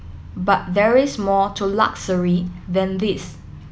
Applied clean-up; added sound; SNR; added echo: none; none; none; none.